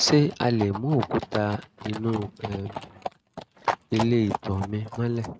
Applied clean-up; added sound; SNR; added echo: neural mask model RNNoise.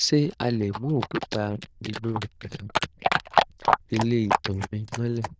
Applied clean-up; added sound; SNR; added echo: neural diffusion model UNIVERSE++.